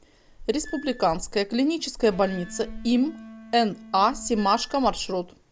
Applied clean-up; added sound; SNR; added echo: none; Squeak / Screech + Electric guitar; 15 dB; none.